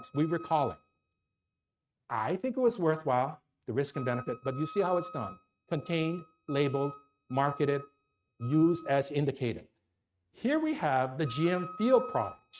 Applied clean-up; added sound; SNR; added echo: neural mask model RNNoise.